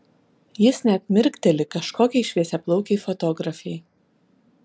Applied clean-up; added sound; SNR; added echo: none; none; none; none.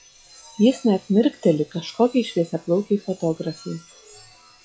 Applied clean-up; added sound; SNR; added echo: classical method log-MMSE.